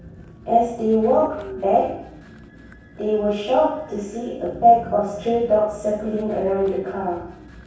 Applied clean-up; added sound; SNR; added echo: none; Train; 19 dB; reverberation time 0.7 s.